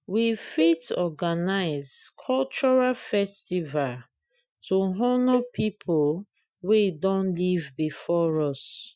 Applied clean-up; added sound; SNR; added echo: classical method Wiener filter.